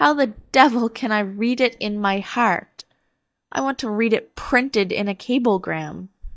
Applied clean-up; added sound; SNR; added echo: neural mask model DeepFilterNet 3.